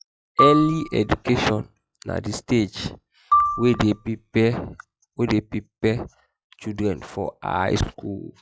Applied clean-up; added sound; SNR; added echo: classical method log-MMSE.